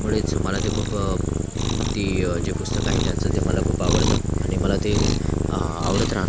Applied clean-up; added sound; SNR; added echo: none; Cat; -5 dB; none.